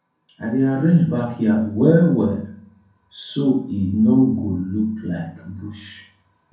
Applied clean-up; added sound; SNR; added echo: none; none; none; reverberation time 0.5 s.